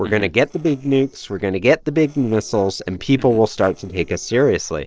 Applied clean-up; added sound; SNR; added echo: neural separator model SepFormer DNS4.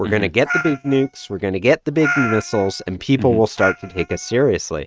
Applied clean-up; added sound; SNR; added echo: neural mask model RNNoise.